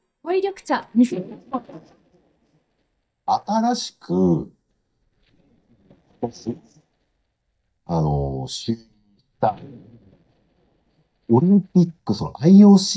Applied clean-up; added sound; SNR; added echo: neural mask model DeepFilterNet 3.